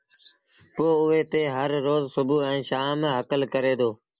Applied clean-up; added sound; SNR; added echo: none; none; none; none.